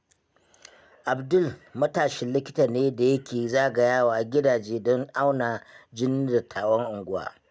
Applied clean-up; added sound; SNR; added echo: none; none; none; none.